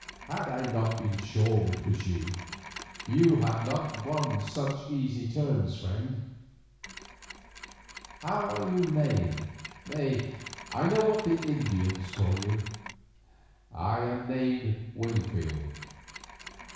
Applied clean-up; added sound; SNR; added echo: none; Mechanisms; 15 dB; reverberation time 1.1 s.